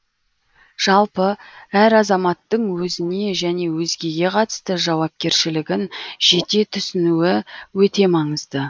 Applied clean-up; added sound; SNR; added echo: neural mask model Resemble Enhance denoiser.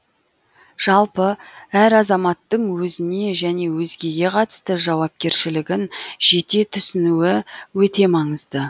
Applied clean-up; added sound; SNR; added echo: none; none; none; none.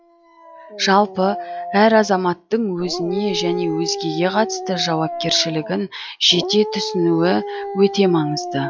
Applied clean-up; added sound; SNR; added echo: classical method log-MMSE.